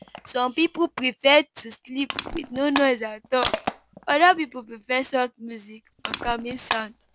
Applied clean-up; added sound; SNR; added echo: none; Crushing; 10 dB; none.